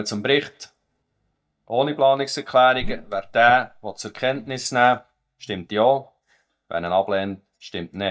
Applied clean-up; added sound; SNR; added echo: neural mask model DeepFilterNet 3.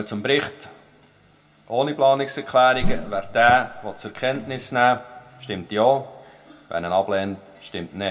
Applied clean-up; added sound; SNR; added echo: none; Whoosh, swoosh, swish; 4 dB; reverberation time 0.2 s.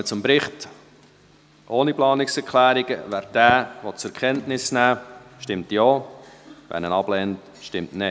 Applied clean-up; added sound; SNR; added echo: none; none; none; none.